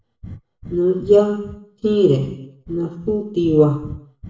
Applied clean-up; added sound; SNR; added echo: none; Breathing; 19 dB; reverberation time 0.7 s.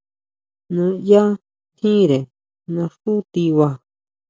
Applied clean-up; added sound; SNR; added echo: none; none; none; none.